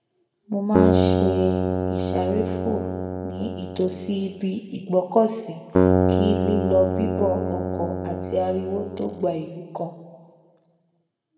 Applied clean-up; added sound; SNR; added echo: none; Keyboard (musical); -3 dB; reverberation time 1.5 s.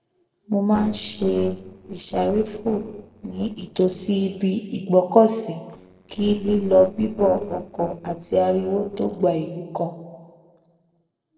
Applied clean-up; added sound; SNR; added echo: neural separator model SepFormer DNS4.